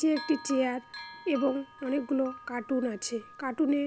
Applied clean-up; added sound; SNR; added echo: none; Bell; 16 dB; none.